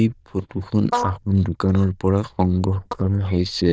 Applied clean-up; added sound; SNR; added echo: neural diffusion model UNIVERSE++.